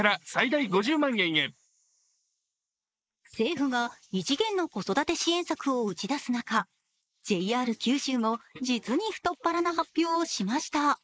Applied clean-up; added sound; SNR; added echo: neural mask model Resemble Enhance denoiser.